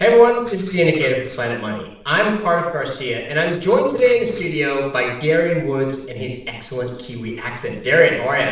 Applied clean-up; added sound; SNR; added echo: neural separator model SepFormer DNS4.